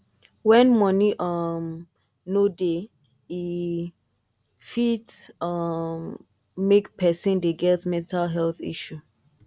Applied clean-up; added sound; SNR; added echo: none; none; none; none.